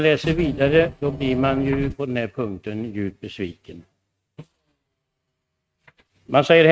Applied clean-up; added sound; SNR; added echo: neural mask model RNNoise.